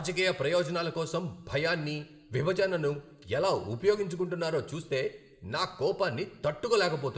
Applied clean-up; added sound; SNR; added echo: none; none; none; reverberation time 0.7 s.